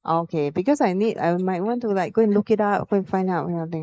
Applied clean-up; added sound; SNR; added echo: neural mask model Resemble Enhance denoiser.